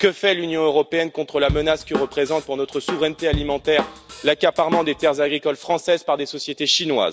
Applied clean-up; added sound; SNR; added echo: none; Drum / Drum kit; 9 dB; none.